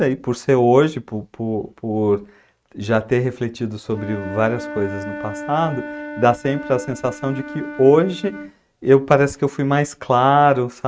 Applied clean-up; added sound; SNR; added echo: neural mask model RNNoise.